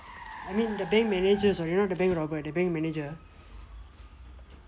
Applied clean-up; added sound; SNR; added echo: none; Car; 17 dB; none.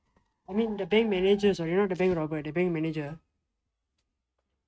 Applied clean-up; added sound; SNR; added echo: neural mask model RNNoise.